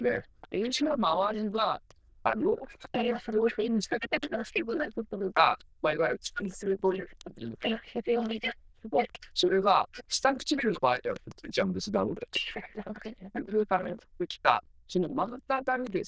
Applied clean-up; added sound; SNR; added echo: neural diffusion model UNIVERSE++.